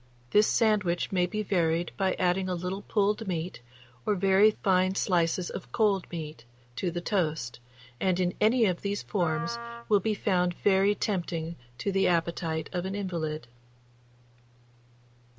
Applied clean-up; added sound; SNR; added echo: none; Wind instrument, woodwind instrument; 13 dB; none.